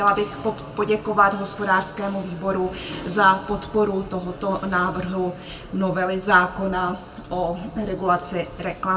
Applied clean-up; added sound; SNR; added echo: none; none; none; reverberation time 0.2 s.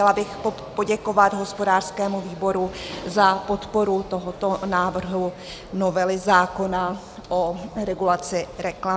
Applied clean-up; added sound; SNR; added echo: none; none; none; none.